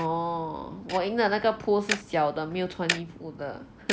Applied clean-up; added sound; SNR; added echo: none; Tick-tock; 8 dB; none.